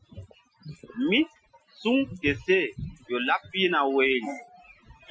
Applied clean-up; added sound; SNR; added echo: classical method Wiener filter.